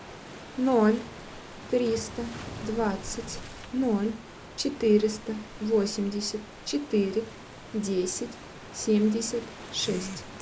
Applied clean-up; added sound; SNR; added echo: none; Waves, surf; 14 dB; none.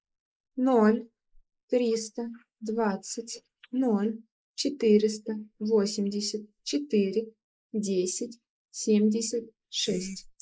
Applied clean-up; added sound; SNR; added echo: neural mask model Resemble Enhance denoiser.